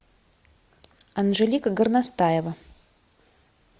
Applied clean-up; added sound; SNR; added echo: none; none; none; none.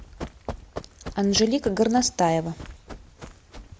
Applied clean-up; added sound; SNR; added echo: none; Run; 13 dB; none.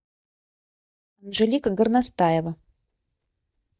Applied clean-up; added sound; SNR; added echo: neural mask model DeepFilterNet 3.